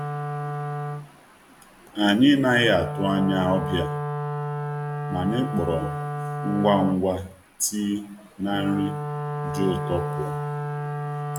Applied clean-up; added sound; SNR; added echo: none; Wind instrument, woodwind instrument; 5 dB; none.